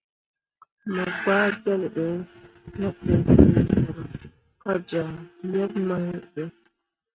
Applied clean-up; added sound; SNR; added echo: neural mask model RNNoise.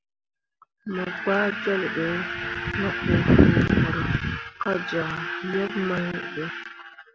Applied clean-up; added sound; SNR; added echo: none; Bowed string instrument; 17 dB; none.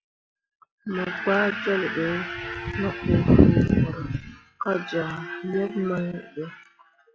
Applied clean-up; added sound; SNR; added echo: classical method log-MMSE.